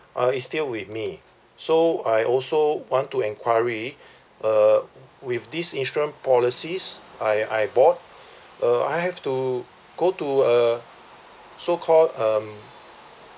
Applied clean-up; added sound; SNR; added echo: none; none; none; none.